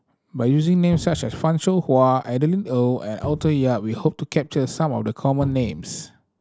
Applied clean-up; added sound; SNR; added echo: none; Cupboard open or close; 11 dB; none.